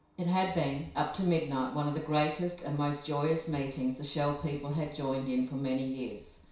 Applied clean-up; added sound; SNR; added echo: none; none; none; reverberation time 0.6 s.